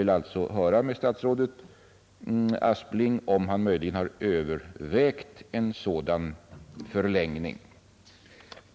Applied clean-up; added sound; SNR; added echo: none; none; none; none.